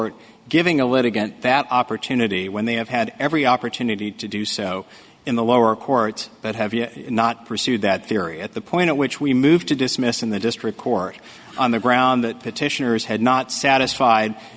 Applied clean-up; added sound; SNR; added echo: none; none; none; none.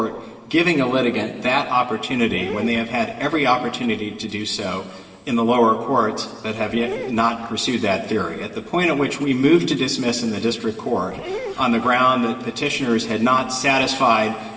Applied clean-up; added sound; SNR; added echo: none; Dog; 18 dB; reverberation time 2.3 s.